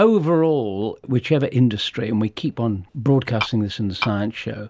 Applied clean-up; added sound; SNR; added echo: none; Tap / Glass; 8 dB; none.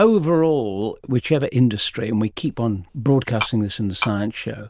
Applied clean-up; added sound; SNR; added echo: neural diffusion model UNIVERSE++.